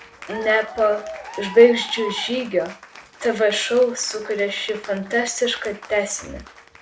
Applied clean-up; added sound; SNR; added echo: none; Applause / Cheering; 16 dB; none.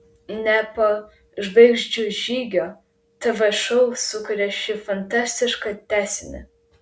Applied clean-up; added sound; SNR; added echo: none; none; none; none.